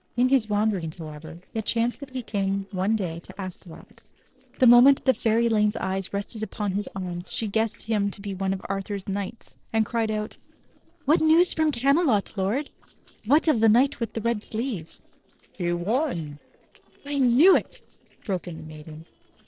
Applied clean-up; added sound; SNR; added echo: neural separator model SepFormer DNS4.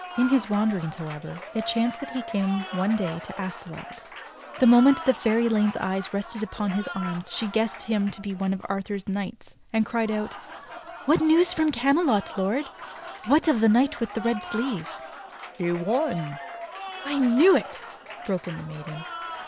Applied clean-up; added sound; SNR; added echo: none; Applause; 13 dB; none.